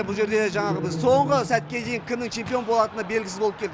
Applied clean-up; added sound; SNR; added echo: none; none; none; none.